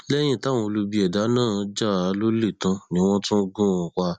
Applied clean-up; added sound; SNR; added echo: none; none; none; none.